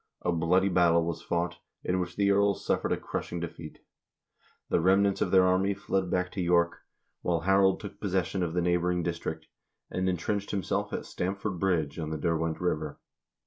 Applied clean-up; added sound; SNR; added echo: none; none; none; none.